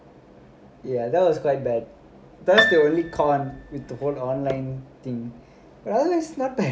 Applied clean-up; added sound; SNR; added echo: none; Piano; 2 dB; none.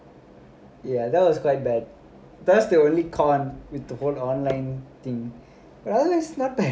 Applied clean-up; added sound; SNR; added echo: none; none; none; none.